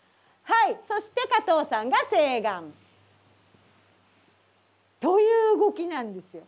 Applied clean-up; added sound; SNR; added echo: none; none; none; none.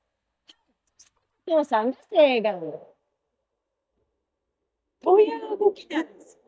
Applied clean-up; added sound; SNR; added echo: neural mask model DeepFilterNet 3.